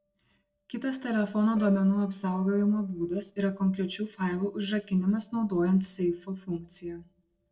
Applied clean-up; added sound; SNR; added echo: neural separator model SepFormer DNS4.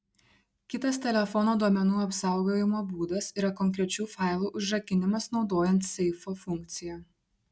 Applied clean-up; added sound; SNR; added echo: none; none; none; none.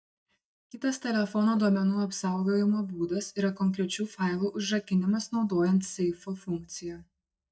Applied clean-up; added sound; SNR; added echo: neural mask model DeepFilterNet 3.